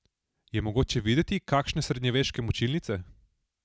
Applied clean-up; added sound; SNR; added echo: none; none; none; none.